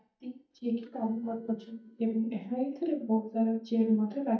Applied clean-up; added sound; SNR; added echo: neural mask model DeepFilterNet 3.